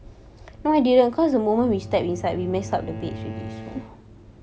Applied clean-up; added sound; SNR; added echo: none; Bowed string instrument + Bowed string instrument; 13 dB; none.